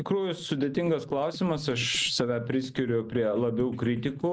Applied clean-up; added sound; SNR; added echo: neural mask model Resemble Enhance denoiser.